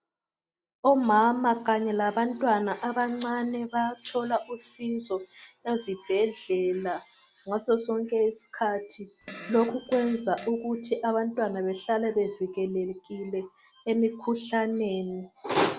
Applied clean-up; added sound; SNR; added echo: none; Fart; 16 dB; none.